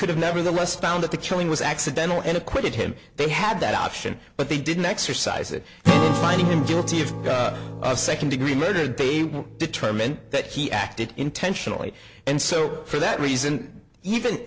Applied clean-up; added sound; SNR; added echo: none; Acoustic guitar / Strum; 8 dB; none.